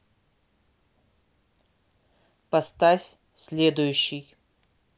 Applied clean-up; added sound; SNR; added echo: none; none; none; none.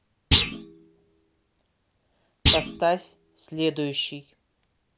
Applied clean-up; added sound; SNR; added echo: none; Thump, thud; -3 dB; none.